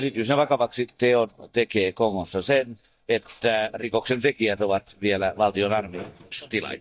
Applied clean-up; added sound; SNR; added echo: neural mask model DeepFilterNet 3.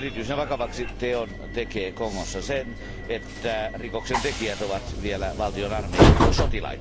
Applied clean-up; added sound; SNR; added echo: none; Train; -4 dB; none.